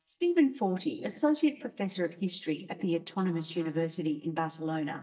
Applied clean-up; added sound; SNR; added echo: neural mask model DeepFilterNet 3.